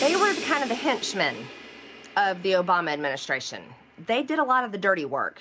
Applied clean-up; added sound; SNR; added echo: none; Crash cymbal; 13 dB; none.